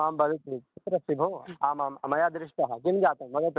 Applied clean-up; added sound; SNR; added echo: none; none; none; none.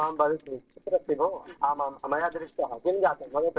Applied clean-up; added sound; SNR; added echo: neural separator model SepFormer DNS4.